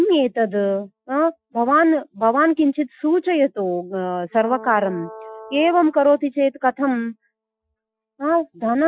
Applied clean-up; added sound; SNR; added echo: classical method Wiener filter.